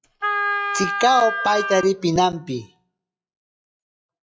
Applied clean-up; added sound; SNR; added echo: classical method log-MMSE.